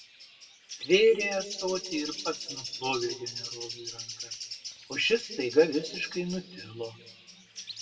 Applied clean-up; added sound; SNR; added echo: none; Bird; 10 dB; reverberation time 1.6 s.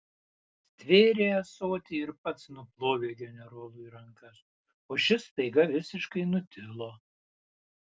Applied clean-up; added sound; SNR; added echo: none; none; none; none.